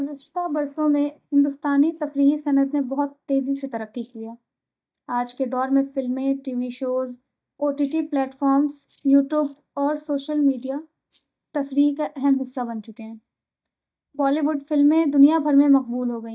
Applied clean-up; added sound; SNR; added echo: neural mask model DeepFilterNet 3.